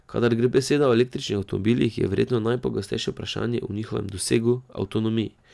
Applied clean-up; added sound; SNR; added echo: none; none; none; none.